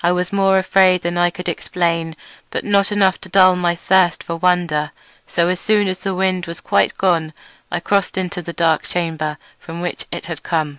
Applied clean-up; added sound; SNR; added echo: none; none; none; none.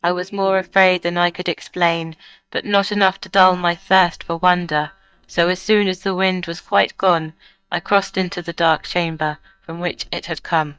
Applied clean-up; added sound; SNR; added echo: neural mask model DeepFilterNet 3.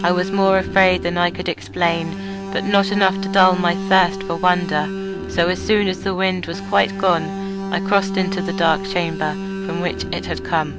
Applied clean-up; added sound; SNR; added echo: none; Alarm; 6 dB; none.